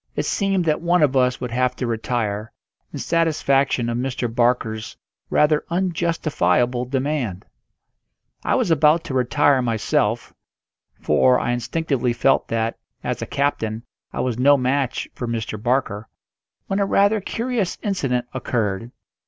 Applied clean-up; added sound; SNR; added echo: none; none; none; none.